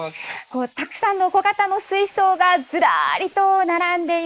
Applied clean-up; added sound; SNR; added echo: neural mask model Resemble Enhance denoiser.